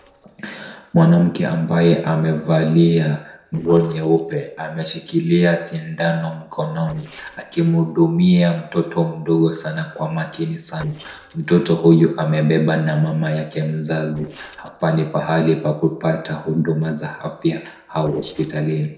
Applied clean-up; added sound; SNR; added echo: neural separator model SepFormer DNS4.